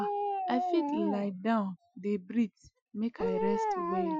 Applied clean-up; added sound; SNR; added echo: classical method Wiener filter.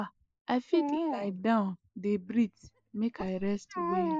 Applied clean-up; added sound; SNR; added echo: neural mask model Resemble Enhance denoiser.